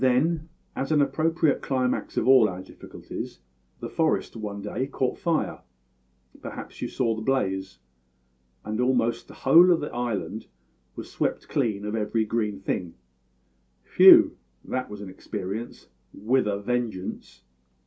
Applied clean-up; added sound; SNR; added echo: none; none; none; none.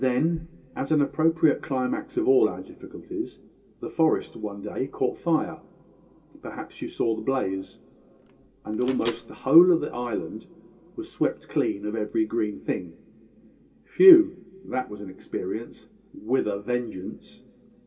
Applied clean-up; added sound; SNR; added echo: none; Microwave oven; 18 dB; reverberation time 2.3 s.